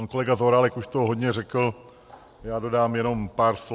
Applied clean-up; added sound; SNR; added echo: none; none; none; none.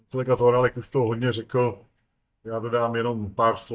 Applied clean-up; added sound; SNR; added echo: neural mask model DeepFilterNet 3.